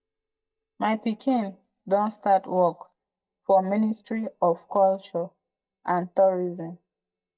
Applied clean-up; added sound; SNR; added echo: neural mask model DeepFilterNet 3.